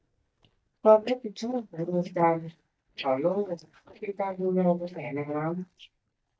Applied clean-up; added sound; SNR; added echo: neural mask model DeepFilterNet 3.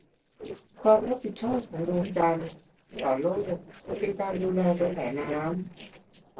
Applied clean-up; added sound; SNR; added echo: neural separator model SepFormer DNS4.